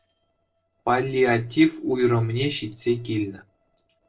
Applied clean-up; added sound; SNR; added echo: neural separator model SepFormer DNS4.